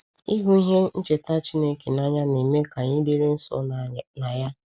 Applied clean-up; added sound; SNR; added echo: none; none; none; none.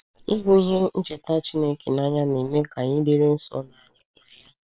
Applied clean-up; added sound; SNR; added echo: neural separator model SepFormer WHAM!.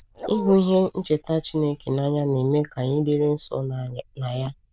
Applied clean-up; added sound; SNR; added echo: neural diffusion model UNIVERSE++.